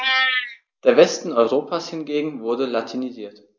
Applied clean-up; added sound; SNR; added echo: neural mask model Resemble Enhance denoiser.